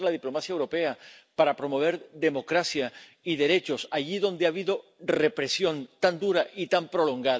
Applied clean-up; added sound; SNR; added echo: none; none; none; none.